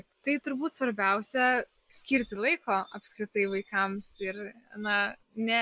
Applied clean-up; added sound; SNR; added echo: none; none; none; none.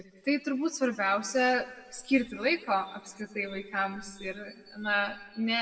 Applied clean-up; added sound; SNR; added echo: none; none; none; reverberation time 0.9 s.